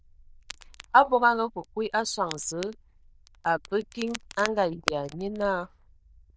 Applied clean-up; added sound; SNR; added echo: neural diffusion model UNIVERSE++.